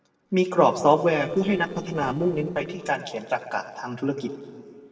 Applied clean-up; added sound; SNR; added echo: neural separator model SepFormer DNS4.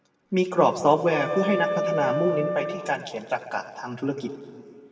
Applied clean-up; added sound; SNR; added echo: none; Wind instrument, woodwind instrument; 4 dB; reverberation time 1.8 s.